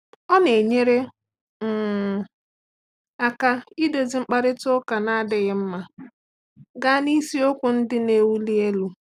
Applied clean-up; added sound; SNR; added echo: none; none; none; none.